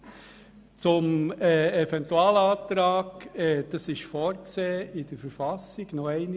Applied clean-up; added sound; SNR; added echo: none; none; none; none.